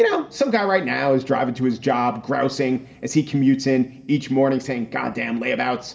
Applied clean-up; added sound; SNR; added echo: none; none; none; reverberation time 1.1 s.